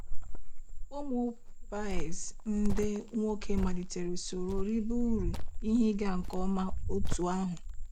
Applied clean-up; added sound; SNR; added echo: none; Cricket; -3 dB; none.